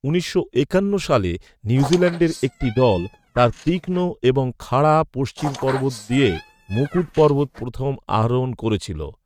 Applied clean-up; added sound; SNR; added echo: neural mask model RNNoise.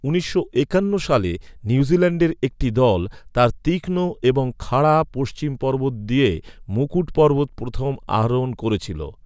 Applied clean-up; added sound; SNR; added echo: none; none; none; none.